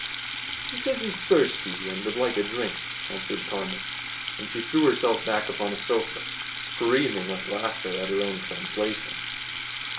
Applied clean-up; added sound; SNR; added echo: none; Sink (filling or washing) / Water tap, faucet; 5 dB; reverberation time 0.3 s.